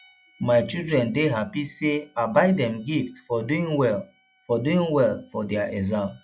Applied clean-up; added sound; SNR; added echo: classical method log-MMSE.